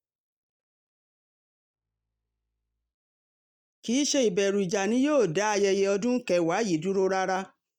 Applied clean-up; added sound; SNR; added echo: neural mask model DeepFilterNet 3.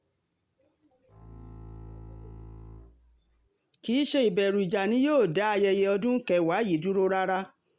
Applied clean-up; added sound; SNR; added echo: none; Bowed string instrument; 18 dB; none.